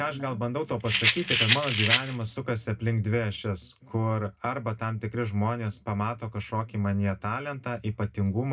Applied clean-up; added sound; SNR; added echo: none; Rattle; -3 dB; reverberation time 0.2 s.